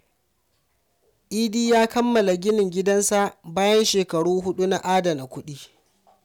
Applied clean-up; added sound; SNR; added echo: none; none; none; none.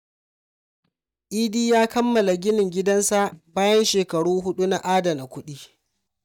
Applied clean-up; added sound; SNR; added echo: neural mask model DeepFilterNet 3.